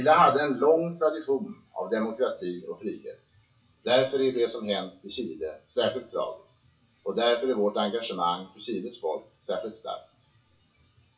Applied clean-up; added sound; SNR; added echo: classical method WPE with log-MMSE.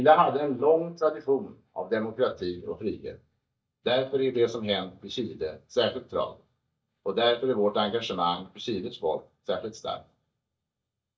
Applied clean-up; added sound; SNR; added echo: neural mask model DeepFilterNet 3.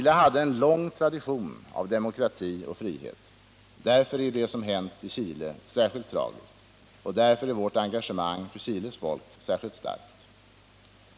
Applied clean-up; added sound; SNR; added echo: none; none; none; none.